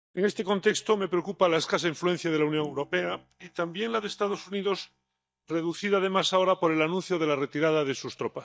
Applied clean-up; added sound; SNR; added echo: neural mask model DeepFilterNet 3.